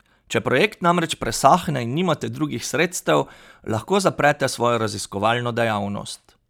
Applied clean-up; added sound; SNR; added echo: none; none; none; none.